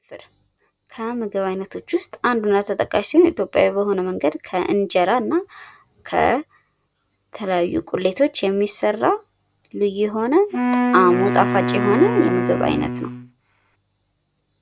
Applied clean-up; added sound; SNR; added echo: none; Wind instrument, woodwind instrument; 1 dB; none.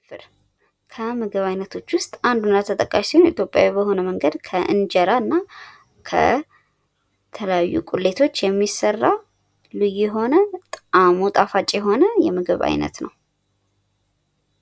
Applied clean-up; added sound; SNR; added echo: none; none; none; none.